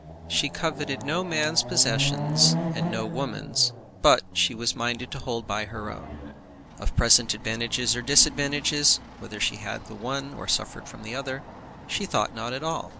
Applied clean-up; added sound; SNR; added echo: none; Chatter / Car passing by / Motorcycle / Traffic noise, roadway noise / Accelerating, revving, vroom; 9 dB; none.